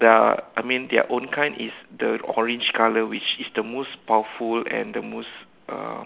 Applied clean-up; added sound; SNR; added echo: none; none; none; none.